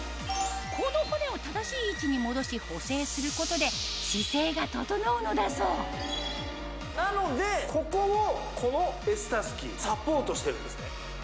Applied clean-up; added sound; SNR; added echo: none; none; none; none.